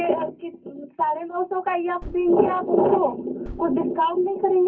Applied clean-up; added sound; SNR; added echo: none; Gunshot, gunfire; 19 dB; reverberation time 0.3 s.